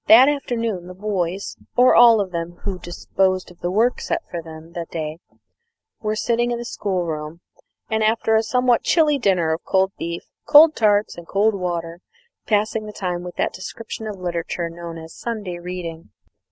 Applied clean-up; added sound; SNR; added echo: none; none; none; none.